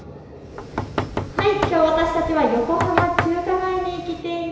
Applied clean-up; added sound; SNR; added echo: none; Knock; 6 dB; reverberation time 1.0 s.